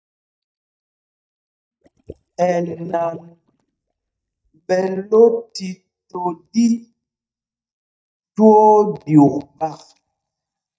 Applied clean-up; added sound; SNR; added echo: neural mask model DeepFilterNet 3.